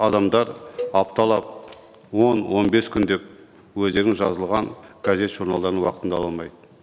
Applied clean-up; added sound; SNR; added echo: none; Cowbell; 15 dB; none.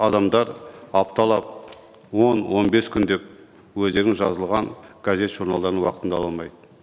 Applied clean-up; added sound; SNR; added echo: none; none; none; none.